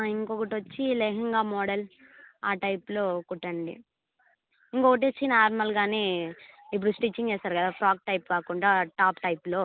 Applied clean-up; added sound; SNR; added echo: none; none; none; none.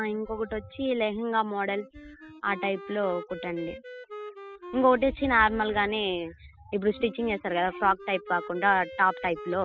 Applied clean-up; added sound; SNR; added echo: classical method spectral subtraction.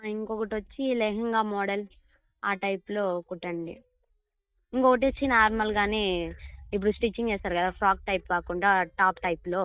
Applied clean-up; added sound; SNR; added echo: neural mask model DeepFilterNet 3.